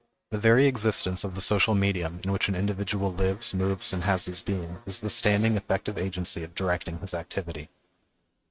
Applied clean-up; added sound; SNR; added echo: neural mask model RNNoise.